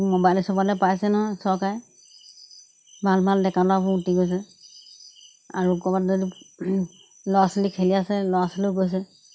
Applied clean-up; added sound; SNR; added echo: none; none; none; none.